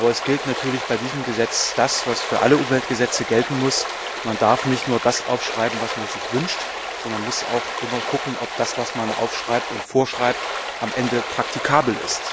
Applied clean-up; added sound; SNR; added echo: none; Stream; 5 dB; none.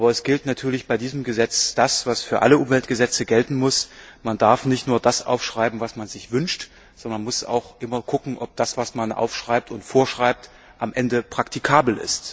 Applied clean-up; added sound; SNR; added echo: none; none; none; none.